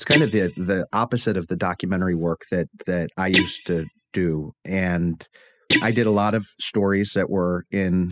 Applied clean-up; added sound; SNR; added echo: classical method spectral subtraction.